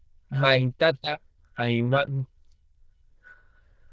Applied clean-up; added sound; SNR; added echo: neural diffusion model UNIVERSE++.